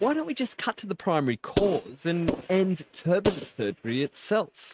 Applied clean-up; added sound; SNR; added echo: neural mask model RNNoise.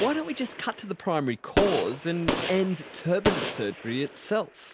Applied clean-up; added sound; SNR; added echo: none; Gunshot, gunfire; 4 dB; none.